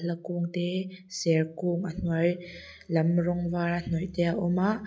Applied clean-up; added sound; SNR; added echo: none; none; none; none.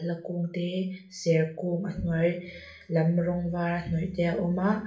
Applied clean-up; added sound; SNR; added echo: none; none; none; reverberation time 0.3 s.